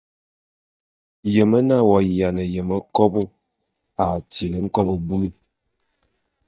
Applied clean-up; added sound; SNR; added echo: neural mask model DeepFilterNet 3.